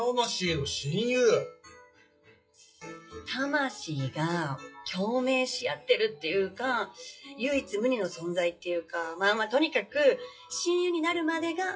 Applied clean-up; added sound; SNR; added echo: classical method WPE with log-MMSE.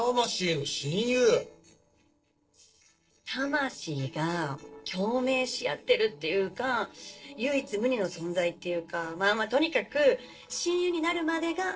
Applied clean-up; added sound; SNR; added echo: neural separator model SepFormer DNS4.